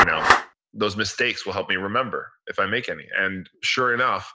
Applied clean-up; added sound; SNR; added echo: none; Clapping; 2 dB; none.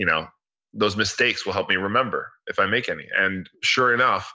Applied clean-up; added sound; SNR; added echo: none; none; none; none.